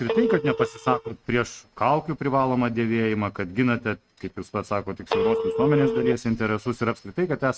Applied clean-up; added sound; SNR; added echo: neural mask model RNNoise.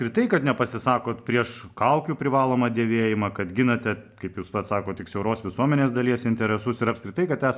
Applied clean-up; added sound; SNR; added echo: none; none; none; none.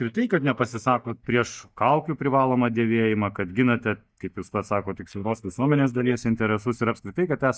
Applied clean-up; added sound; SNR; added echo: neural mask model DeepFilterNet 3.